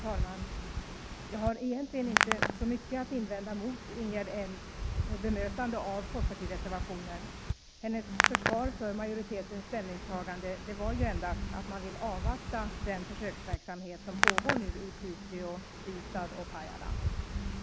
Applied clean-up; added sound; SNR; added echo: none; Hands; -2 dB; none.